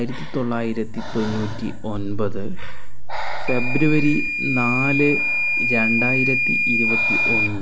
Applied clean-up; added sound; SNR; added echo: none; Breathing + Microwave oven / Alarm; -3 dB; none.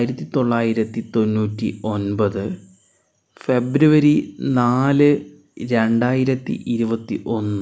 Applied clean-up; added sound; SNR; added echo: none; none; none; none.